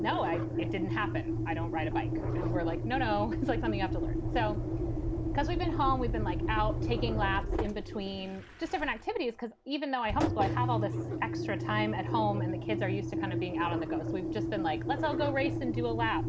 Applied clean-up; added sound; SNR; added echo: none; Engine; -1 dB; none.